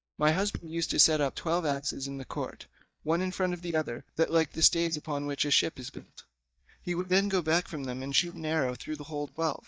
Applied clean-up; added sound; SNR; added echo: neural mask model DeepFilterNet 3.